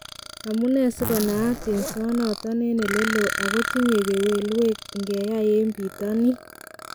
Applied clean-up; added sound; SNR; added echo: none; Zipper (clothing) + Burping, eructation; 9 dB; none.